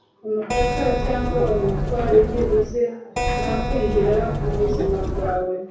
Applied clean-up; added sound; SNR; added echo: none; Keyboard (musical); 1 dB; reverberation time 0.6 s.